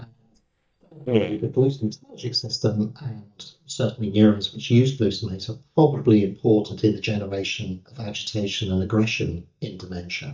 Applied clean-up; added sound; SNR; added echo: neural mask model DeepFilterNet 3.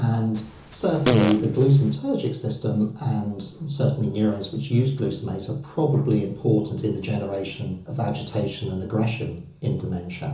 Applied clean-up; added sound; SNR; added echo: none; Fart; 4 dB; reverberation time 0.7 s.